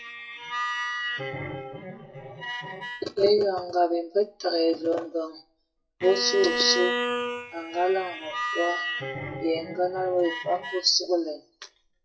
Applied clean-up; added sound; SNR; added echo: classical method WPE with log-MMSE.